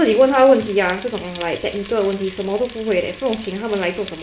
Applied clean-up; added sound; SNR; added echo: none; Frying (food); 12 dB; none.